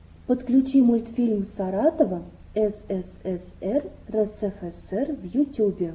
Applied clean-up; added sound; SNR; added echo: none; none; none; none.